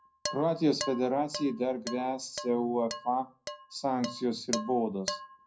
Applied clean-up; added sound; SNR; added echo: none; Dishes, pots, and pans; 10 dB; reverberation time 0.4 s.